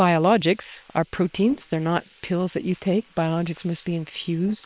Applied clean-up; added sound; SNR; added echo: neural separator model SepFormer WHAM!.